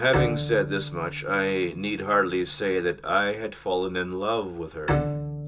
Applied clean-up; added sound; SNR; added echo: none; Bowed string instrument; 6 dB; reverberation time 0.2 s.